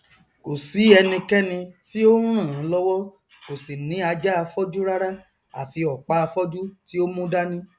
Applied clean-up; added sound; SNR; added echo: none; none; none; none.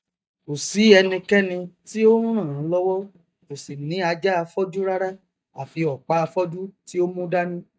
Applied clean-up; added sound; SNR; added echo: neural mask model DeepFilterNet 3.